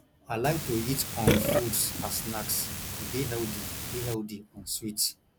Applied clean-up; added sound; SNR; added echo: none; Burping, eructation; -1 dB; none.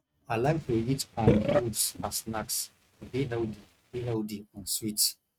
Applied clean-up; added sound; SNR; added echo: neural mask model RNNoise.